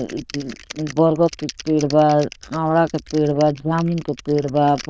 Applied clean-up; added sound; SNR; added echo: neural diffusion model UNIVERSE++.